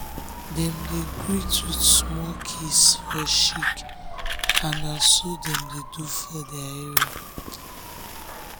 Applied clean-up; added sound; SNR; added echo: none; Fire + Motorcycle / Dog; 5 dB; none.